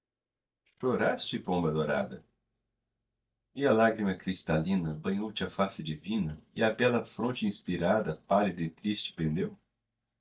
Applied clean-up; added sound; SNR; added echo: neural mask model DeepFilterNet 3.